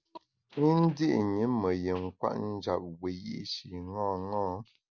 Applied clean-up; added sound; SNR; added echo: none; none; none; none.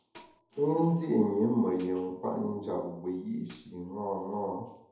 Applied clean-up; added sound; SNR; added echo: none; Tambourine; 16 dB; reverberation time 2.1 s.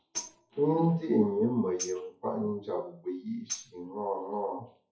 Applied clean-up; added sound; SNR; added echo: classical method WPE with log-MMSE.